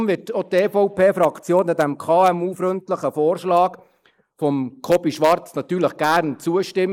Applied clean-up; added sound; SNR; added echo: neural mask model Resemble Enhance denoiser.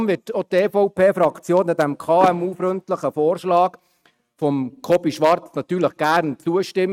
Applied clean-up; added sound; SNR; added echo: neural mask model RNNoise.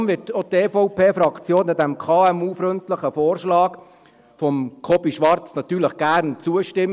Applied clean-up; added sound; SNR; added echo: none; none; none; none.